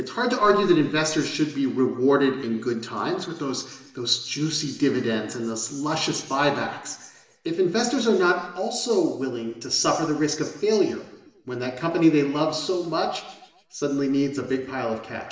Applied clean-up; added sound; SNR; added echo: none; none; none; reverberation time 1.0 s.